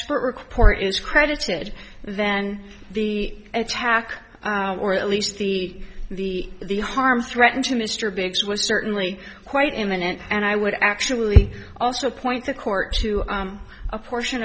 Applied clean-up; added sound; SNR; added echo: none; none; none; none.